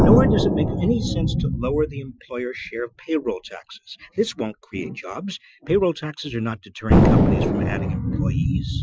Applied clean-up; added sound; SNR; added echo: classical method Wiener filter.